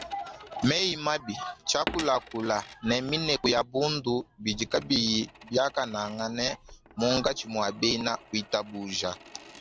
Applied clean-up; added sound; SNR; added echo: none; Coin (dropping); 17 dB; none.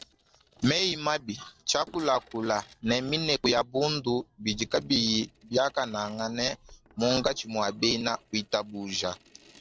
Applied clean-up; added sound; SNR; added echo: neural separator model SepFormer DNS4.